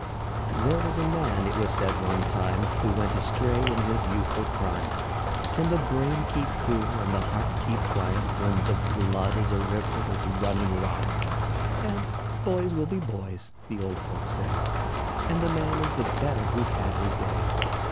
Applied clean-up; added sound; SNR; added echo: none; Rain; -2 dB; none.